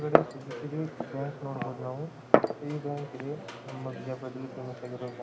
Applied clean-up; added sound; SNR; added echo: none; Glass; -4 dB; none.